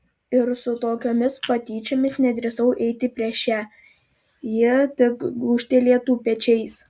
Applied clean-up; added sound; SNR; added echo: none; none; none; none.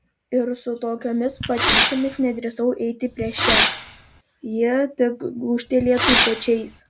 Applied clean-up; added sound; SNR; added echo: none; Fireworks; -1 dB; none.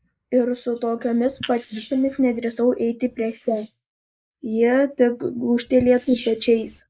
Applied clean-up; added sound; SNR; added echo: neural mask model Resemble Enhance denoiser.